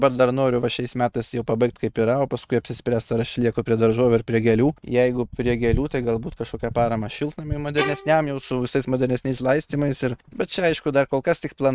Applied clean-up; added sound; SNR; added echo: neural mask model RNNoise.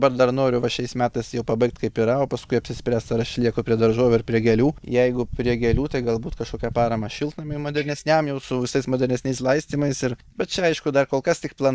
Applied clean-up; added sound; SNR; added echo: neural mask model DeepFilterNet 3.